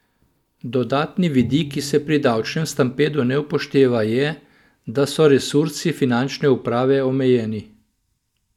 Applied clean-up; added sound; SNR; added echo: neural mask model DeepFilterNet 3.